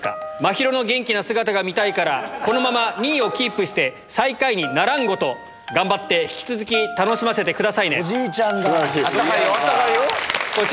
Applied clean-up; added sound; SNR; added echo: none; none; none; none.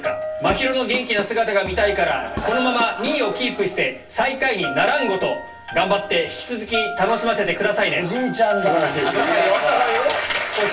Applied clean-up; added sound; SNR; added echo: none; Drum kit; 14 dB; reverberation time 0.3 s.